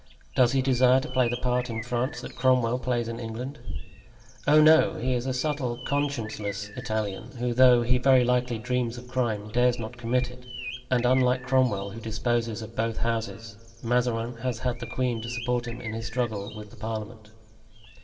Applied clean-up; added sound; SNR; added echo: none; Bird; 19 dB; reverberation time 1.6 s.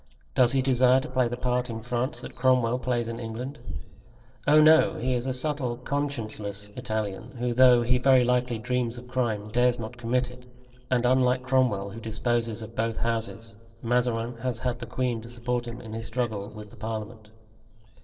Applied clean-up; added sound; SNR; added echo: neural separator model SepFormer DNS4.